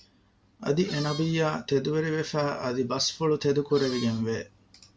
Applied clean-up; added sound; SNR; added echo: none; Squeak; 13 dB; none.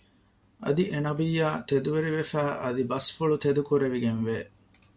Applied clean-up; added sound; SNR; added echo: none; none; none; none.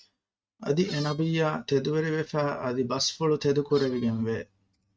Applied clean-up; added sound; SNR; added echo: neural mask model RNNoise.